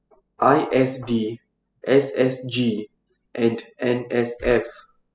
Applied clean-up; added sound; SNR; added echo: classical method spectral subtraction.